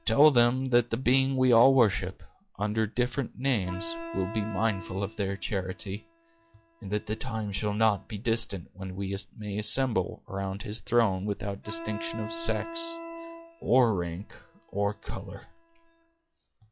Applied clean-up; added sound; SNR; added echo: classical method log-MMSE.